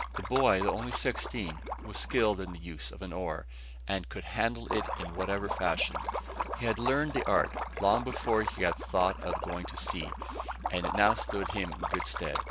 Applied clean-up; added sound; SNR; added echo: none; Liquid; 6 dB; none.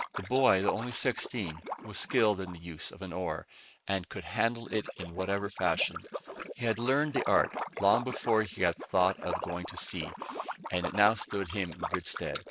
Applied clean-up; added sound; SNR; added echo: neural mask model Resemble Enhance denoiser.